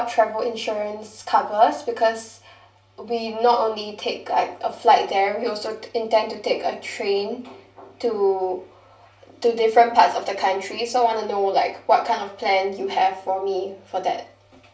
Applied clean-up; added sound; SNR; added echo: none; none; none; reverberation time 0.2 s.